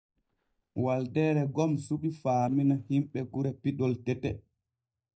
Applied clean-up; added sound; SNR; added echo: neural mask model DeepFilterNet 3.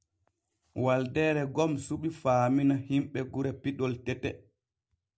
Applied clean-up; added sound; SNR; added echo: none; none; none; none.